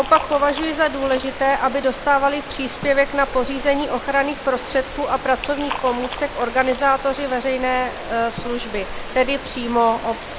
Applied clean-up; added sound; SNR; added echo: none; Liquid + Stream; 10 dB; none.